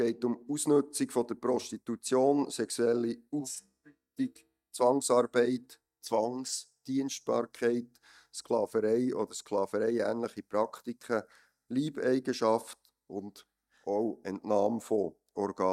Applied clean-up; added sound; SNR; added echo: neural mask model DeepFilterNet 3.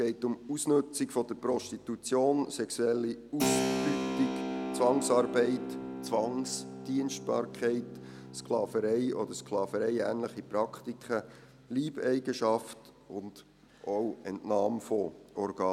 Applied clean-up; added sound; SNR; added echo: none; Keyboard (musical); 8 dB; none.